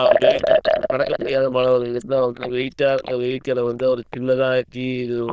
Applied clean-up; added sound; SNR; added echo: neural diffusion model UNIVERSE++.